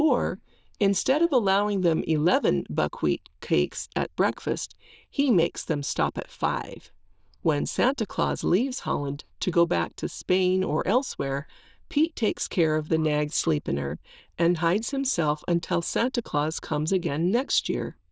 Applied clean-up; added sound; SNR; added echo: neural diffusion model UNIVERSE++.